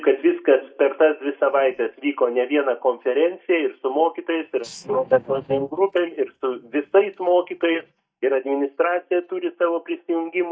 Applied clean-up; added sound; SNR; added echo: neural mask model DeepFilterNet 3.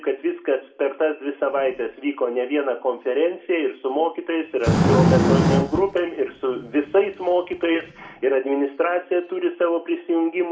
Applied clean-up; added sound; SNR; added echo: none; Fire; 0 dB; reverberation time 0.5 s.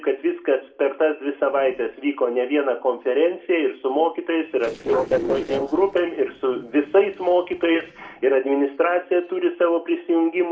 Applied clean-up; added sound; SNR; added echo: neural separator model SepFormer DNS4.